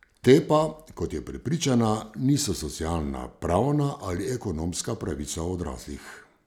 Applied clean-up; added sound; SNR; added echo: none; none; none; none.